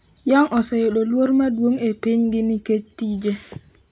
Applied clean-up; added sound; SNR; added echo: none; none; none; none.